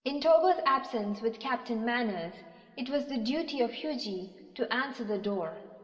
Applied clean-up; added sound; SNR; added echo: none; none; none; reverberation time 1.8 s.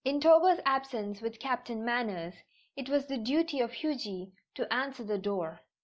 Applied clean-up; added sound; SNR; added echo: none; none; none; none.